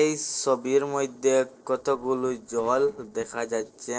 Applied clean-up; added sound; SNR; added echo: neural separator model SepFormer DNS4.